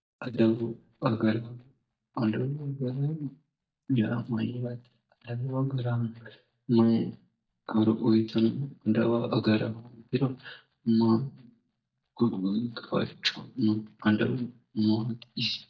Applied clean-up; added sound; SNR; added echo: neural mask model DeepFilterNet 3.